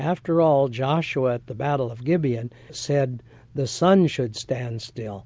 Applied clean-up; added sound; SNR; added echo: none; none; none; none.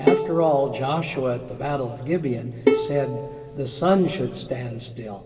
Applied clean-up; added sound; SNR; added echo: none; Bowed string instrument; 3 dB; reverberation time 2.0 s.